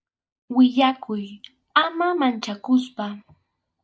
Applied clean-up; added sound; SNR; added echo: neural mask model DeepFilterNet 3.